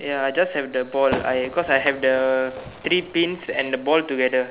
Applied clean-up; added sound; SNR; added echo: none; Fireworks; 13 dB; none.